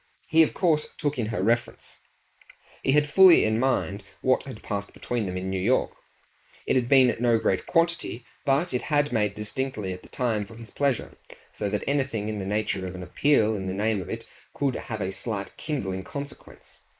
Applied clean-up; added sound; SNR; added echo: neural mask model Resemble Enhance denoiser.